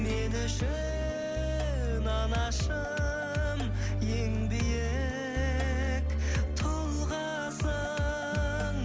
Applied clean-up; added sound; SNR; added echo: none; none; none; none.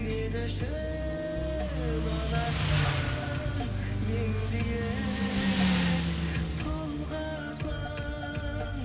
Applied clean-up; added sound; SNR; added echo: none; Motorcycle; 1 dB; reverberation time 2.4 s.